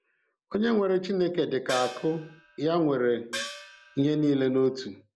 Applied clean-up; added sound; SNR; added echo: none; Gong; 14 dB; none.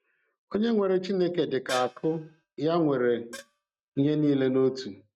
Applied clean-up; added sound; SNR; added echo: neural mask model RNNoise.